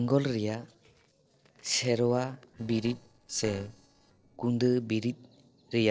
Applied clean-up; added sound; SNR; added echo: neural separator model SepFormer DNS4.